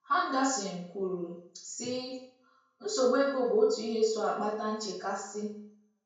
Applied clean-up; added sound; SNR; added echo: none; none; none; reverberation time 0.5 s.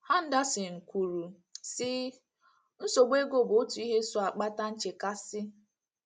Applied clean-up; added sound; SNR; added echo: none; none; none; none.